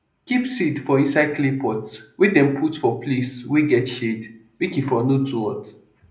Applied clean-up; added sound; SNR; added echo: none; none; none; reverberation time 0.5 s.